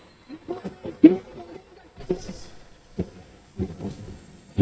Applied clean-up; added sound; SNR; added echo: neural mask model DeepFilterNet 3.